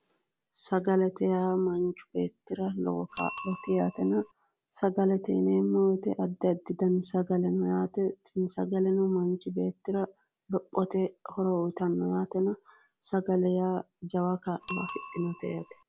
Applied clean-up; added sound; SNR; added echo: none; Bicycle bell; 8 dB; none.